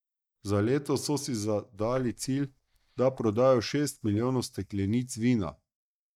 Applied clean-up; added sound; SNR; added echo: neural mask model DeepFilterNet 3.